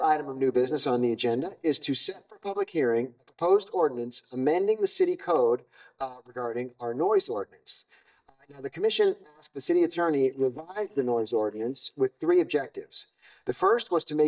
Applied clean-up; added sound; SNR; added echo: neural mask model DeepFilterNet 3.